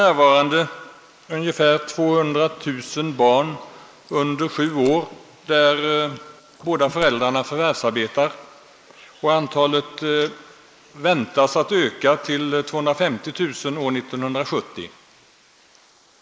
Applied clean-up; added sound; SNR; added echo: neural mask model Resemble Enhance denoiser.